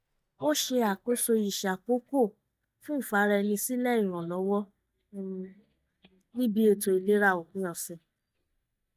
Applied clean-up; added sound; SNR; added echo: neural mask model DeepFilterNet 3.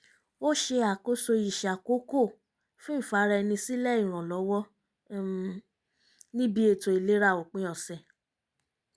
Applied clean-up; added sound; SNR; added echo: none; none; none; none.